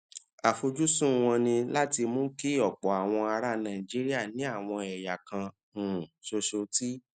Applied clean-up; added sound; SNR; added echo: none; none; none; none.